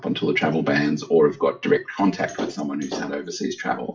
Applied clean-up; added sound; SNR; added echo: classical method WPE with log-MMSE.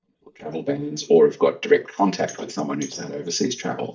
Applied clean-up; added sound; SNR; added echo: neural mask model DeepFilterNet 3.